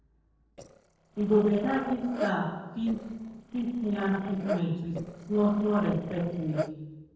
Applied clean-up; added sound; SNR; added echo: neural separator model SepFormer DNS4.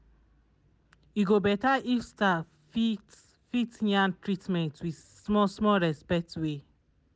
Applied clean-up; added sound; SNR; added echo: none; none; none; none.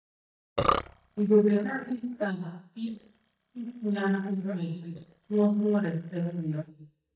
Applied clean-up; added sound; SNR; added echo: neural mask model DeepFilterNet 3.